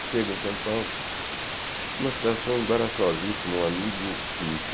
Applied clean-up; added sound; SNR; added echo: none; Water; 1 dB; none.